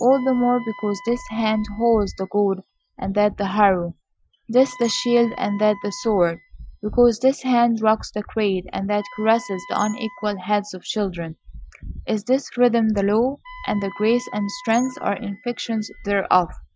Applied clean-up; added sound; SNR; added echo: classical method Wiener filter.